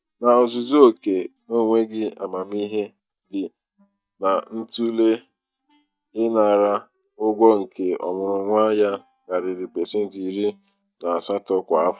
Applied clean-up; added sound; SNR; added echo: neural mask model DeepFilterNet 3.